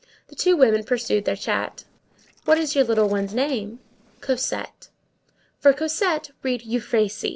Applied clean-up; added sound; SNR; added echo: neural separator model SepFormer DNS4.